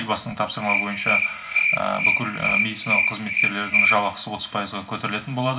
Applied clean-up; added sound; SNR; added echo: none; Cricket; -4 dB; reverberation time 0.2 s.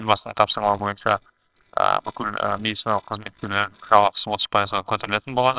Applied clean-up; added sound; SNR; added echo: neural separator model SepFormer WHAMR!.